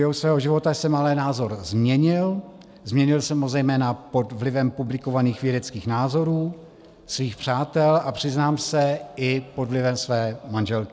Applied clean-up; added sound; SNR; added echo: none; none; none; none.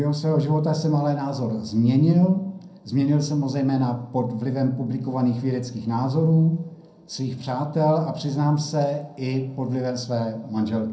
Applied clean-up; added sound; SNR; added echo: none; none; none; reverberation time 0.6 s.